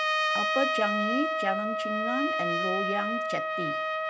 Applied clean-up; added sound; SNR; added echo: none; Trumpet; -4 dB; none.